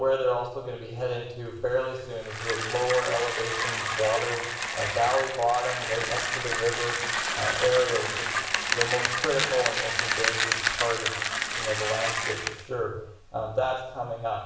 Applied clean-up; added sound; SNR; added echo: none; Bicycle; 1 dB; reverberation time 0.6 s.